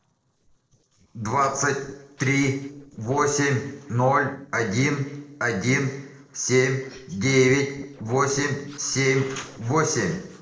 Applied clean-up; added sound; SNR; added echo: neural separator model SepFormer DNS4.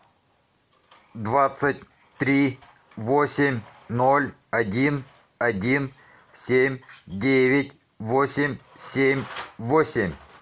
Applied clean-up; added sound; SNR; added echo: none; none; none; none.